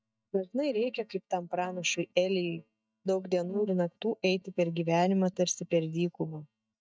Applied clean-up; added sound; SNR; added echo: neural mask model DeepFilterNet 3.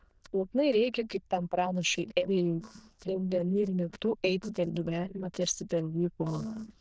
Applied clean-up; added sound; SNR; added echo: neural diffusion model UNIVERSE++.